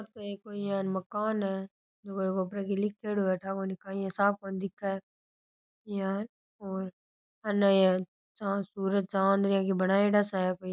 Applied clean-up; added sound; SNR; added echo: none; none; none; none.